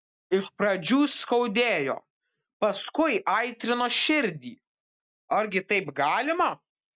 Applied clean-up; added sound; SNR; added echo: none; none; none; none.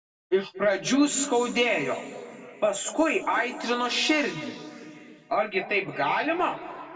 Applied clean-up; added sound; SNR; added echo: none; none; none; reverberation time 2.4 s.